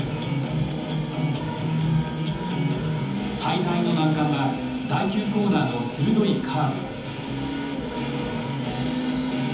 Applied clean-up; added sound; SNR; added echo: none; Telephone; 18 dB; reverberation time 1.3 s.